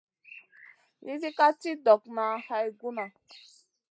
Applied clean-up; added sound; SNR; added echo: neural mask model Resemble Enhance denoiser.